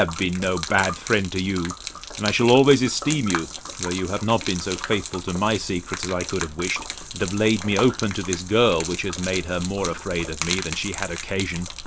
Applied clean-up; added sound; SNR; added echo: none; Gurgling / Liquid; 10 dB; none.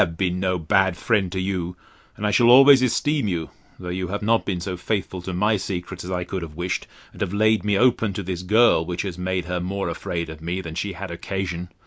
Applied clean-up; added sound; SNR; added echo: none; none; none; none.